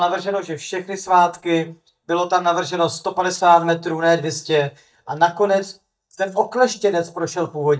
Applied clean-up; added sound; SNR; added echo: neural mask model DeepFilterNet 3.